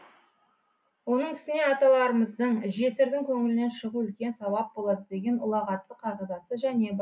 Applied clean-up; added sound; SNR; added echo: none; none; none; none.